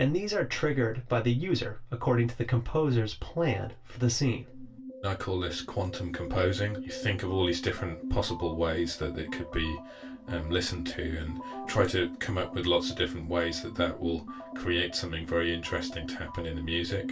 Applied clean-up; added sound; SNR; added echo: none; Wind instrument, woodwind instrument; 16 dB; reverberation time 0.2 s.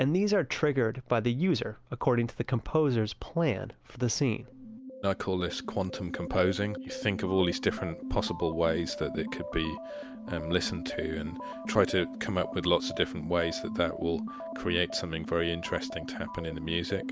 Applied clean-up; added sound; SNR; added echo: none; none; none; none.